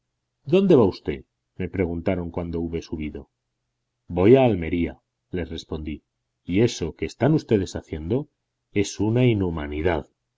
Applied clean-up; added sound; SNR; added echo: none; none; none; none.